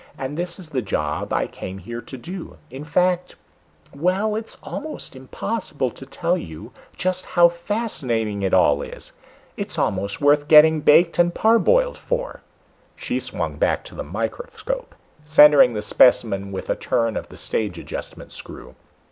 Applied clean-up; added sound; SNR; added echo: none; none; none; none.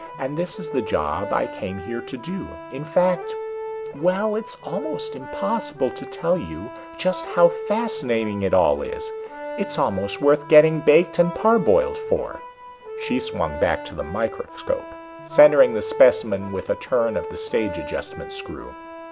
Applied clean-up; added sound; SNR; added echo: none; Accordion; 11 dB; none.